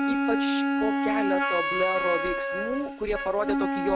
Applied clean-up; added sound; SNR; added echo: none; Wind instrument, woodwind instrument; -3 dB; none.